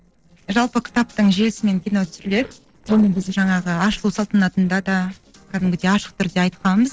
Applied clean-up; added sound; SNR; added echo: neural separator model SepFormer DNS4.